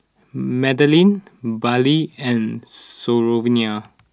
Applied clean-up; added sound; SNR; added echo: none; none; none; none.